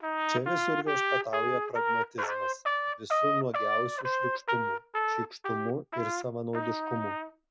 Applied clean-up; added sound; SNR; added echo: none; Trumpet; -5 dB; none.